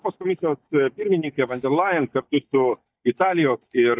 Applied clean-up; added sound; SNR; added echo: neural mask model DeepFilterNet 3.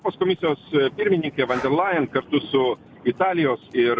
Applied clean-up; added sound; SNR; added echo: none; Breathing; 19 dB; none.